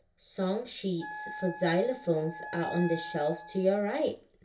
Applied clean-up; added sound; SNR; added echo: none; Wind instrument, woodwind instrument; 12 dB; reverberation time 0.2 s.